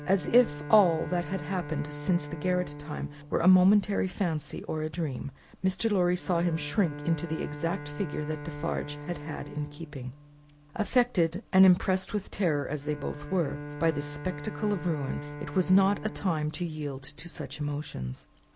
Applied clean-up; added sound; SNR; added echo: none; Bowed string instrument; 13 dB; none.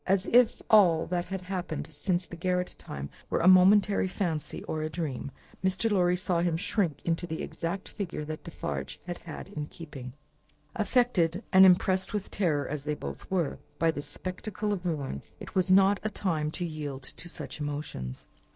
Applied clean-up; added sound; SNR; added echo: neural separator model SepFormer DNS4.